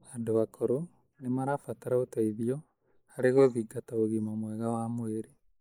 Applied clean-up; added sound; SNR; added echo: neural mask model Resemble Enhance denoiser.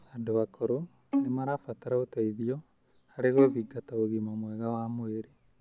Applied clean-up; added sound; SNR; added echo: none; Bowed string instrument; 6 dB; none.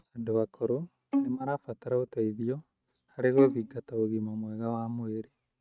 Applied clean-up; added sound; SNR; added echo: neural mask model RNNoise.